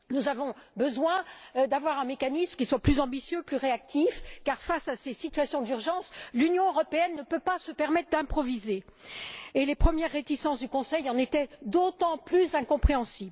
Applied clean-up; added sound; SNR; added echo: none; none; none; none.